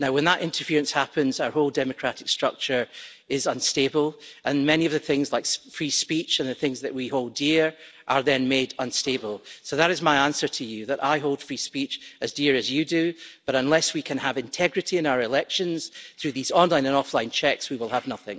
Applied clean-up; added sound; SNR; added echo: none; none; none; none.